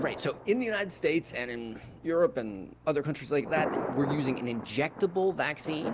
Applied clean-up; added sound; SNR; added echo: none; Thunder; 9 dB; none.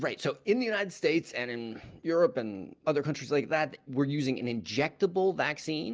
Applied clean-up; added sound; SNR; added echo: none; none; none; none.